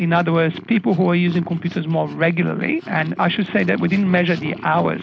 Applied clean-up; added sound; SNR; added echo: none; Purr; 16 dB; none.